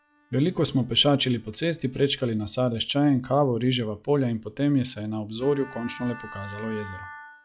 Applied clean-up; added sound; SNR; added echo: classical method log-MMSE.